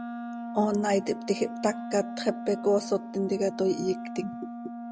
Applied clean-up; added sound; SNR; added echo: none; Wind instrument, woodwind instrument; 9 dB; none.